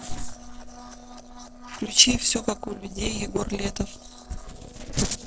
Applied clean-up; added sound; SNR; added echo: neural separator model SepFormer DNS4.